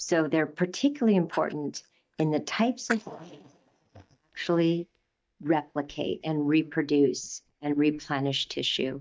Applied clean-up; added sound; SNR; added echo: neural mask model DeepFilterNet 3.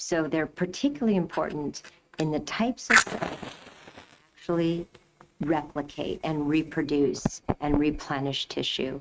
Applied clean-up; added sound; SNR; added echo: neural mask model RNNoise.